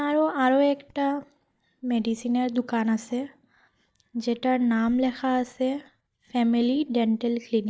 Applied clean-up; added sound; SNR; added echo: neural mask model DeepFilterNet 3.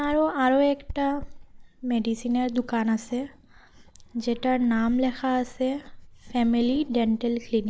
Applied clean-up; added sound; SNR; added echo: neural mask model Resemble Enhance denoiser.